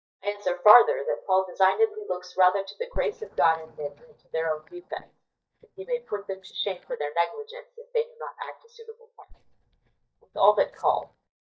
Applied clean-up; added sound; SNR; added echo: neural mask model DeepFilterNet 3.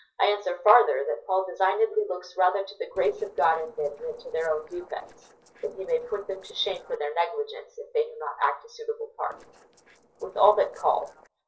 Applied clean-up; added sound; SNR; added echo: neural separator model SepFormer DNS4.